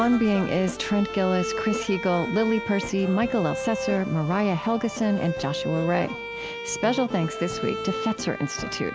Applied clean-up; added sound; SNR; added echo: none; Bowed string instrument; 8 dB; none.